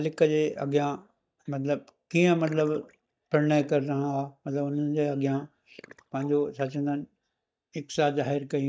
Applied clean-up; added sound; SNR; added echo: neural mask model DeepFilterNet 3.